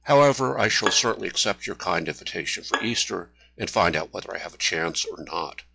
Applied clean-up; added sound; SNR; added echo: classical method log-MMSE.